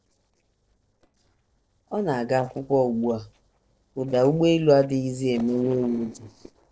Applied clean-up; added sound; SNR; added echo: neural separator model SepFormer DNS4.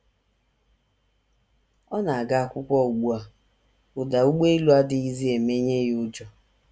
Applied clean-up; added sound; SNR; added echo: none; none; none; none.